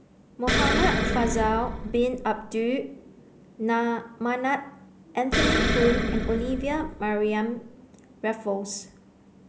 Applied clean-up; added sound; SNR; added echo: none; Explosion; -1 dB; none.